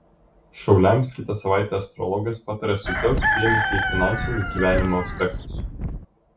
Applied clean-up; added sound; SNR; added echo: none; Wind + Chicken, rooster; 1 dB; none.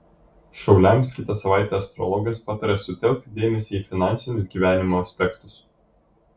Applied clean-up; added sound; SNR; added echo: none; none; none; none.